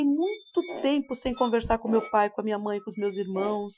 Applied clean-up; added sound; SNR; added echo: classical method Wiener filter.